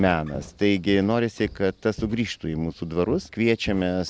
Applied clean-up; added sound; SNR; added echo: none; Walk, footsteps; 18 dB; none.